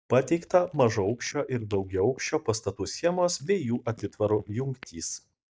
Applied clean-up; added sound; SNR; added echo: neural mask model DeepFilterNet 3.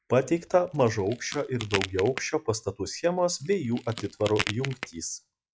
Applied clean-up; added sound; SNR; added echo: classical method log-MMSE.